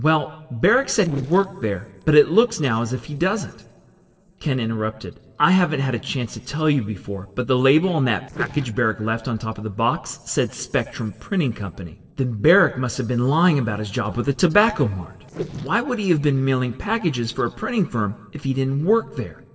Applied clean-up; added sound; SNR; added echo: neural separator model SepFormer DNS4.